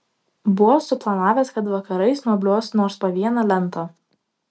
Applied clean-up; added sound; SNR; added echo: none; none; none; none.